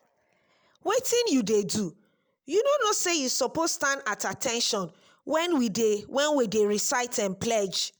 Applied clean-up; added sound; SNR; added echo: none; none; none; none.